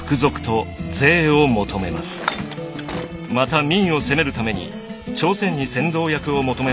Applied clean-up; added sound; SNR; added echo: none; Bicycle; 16 dB; none.